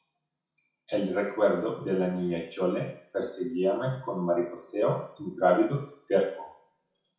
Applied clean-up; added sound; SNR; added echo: none; none; none; reverberation time 0.6 s.